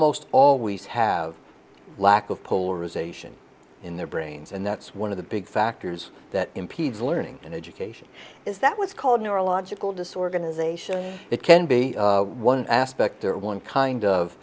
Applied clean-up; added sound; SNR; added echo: none; none; none; none.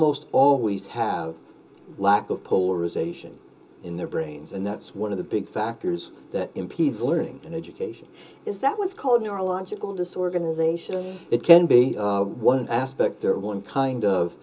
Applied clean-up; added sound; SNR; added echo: none; none; none; reverberation time 0.2 s.